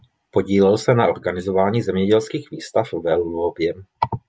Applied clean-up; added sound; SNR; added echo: none; none; none; none.